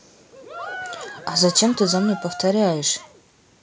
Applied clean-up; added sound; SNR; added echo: none; Cheering; 13 dB; none.